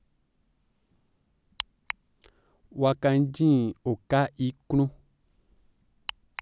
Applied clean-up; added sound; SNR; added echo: none; none; none; none.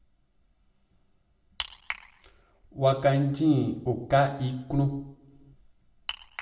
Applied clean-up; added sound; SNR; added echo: none; none; none; reverberation time 0.6 s.